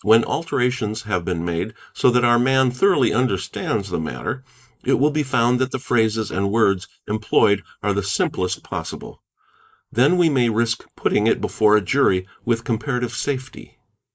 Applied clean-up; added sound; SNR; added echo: neural mask model Resemble Enhance denoiser.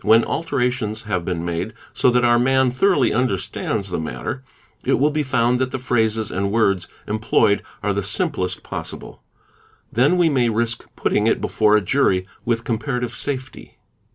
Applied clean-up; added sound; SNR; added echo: none; none; none; none.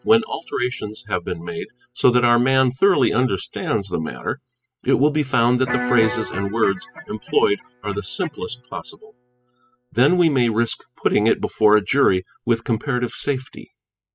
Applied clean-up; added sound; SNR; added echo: classical method spectral subtraction.